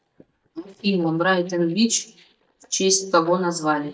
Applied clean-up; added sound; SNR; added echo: neural mask model DeepFilterNet 3.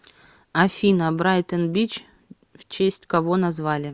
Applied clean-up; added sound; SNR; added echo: none; none; none; none.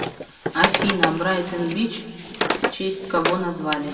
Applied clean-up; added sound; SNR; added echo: none; Wood; 2 dB; reverberation time 1.8 s.